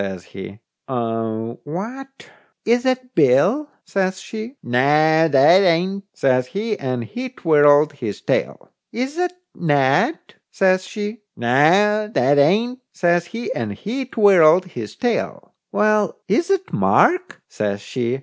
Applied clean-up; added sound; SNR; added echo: none; none; none; none.